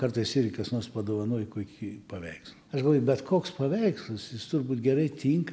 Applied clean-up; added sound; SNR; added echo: none; none; none; none.